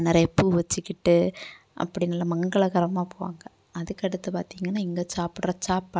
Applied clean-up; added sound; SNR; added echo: none; none; none; none.